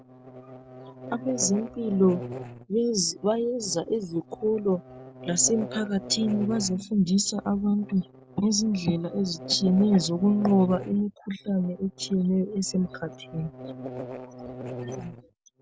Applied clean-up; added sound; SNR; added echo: none; Buzz; 14 dB; none.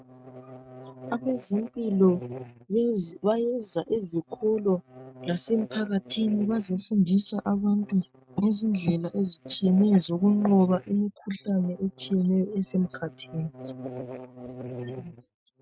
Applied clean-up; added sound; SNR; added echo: neural mask model RNNoise.